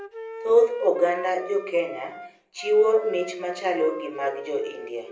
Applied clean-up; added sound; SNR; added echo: none; Wind instrument, woodwind instrument; 14 dB; reverberation time 0.6 s.